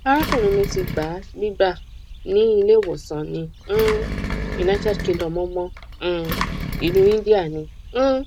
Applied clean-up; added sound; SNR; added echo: none; Engine; 8 dB; none.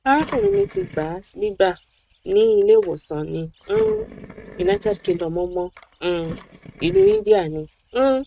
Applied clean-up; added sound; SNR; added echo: neural mask model RNNoise.